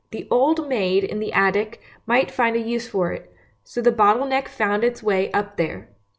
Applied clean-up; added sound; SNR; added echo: none; none; none; none.